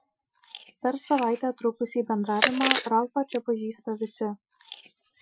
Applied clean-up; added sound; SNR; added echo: classical method Wiener filter.